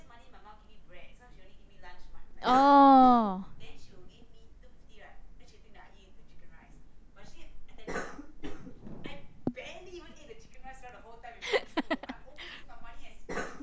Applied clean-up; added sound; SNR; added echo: none; Cough; 10 dB; none.